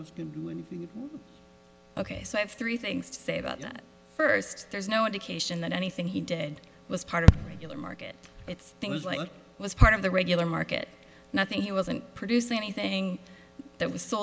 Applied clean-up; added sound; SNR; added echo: none; none; none; none.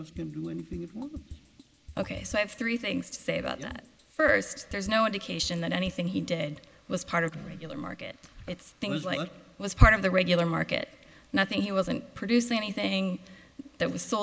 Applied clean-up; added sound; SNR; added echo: neural mask model Resemble Enhance denoiser.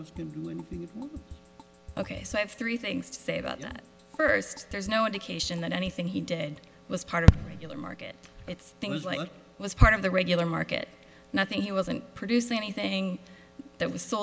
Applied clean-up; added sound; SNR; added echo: none; Drum kit; 20 dB; none.